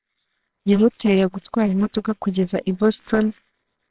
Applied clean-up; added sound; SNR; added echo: neural separator model SepFormer WHAMR!.